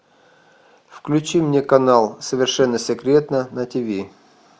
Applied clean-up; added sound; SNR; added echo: none; none; none; none.